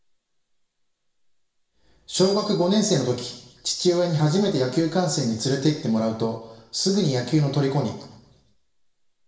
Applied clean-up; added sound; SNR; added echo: none; Bell; 14 dB; reverberation time 0.8 s.